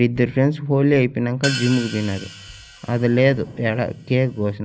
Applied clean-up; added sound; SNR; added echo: none; Hi-hat; 14 dB; none.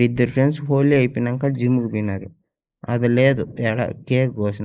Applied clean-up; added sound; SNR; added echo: neural mask model Resemble Enhance denoiser.